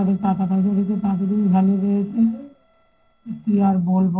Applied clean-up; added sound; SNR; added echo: neural separator model SepFormer DNS4.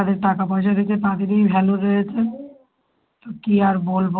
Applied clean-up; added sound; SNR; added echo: none; none; none; none.